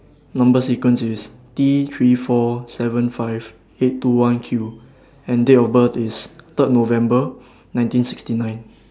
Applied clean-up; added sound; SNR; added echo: none; none; none; none.